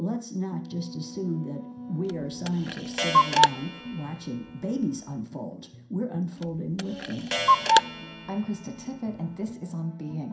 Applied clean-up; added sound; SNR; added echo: none; Clock; -5 dB; reverberation time 0.5 s.